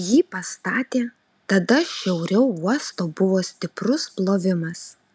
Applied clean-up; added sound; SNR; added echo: none; none; none; none.